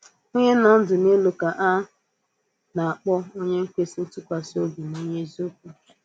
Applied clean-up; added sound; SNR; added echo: none; none; none; none.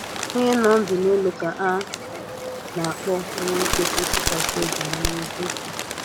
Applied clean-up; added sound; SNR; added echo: none; Bird; 3 dB; none.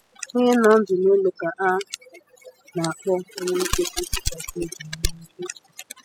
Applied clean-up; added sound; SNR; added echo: classical method spectral subtraction.